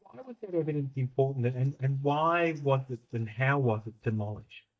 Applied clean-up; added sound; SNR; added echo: neural mask model DeepFilterNet 3.